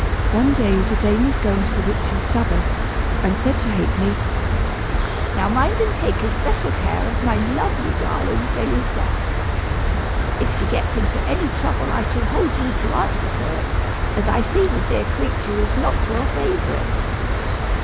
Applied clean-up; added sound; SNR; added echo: none; Cricket; -4 dB; none.